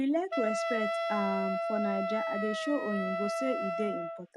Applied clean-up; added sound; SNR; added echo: none; Wind instrument, woodwind instrument; 0 dB; none.